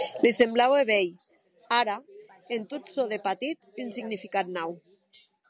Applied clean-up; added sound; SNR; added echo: none; none; none; none.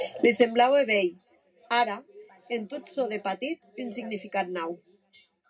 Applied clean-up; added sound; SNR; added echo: none; none; none; reverberation time 0.2 s.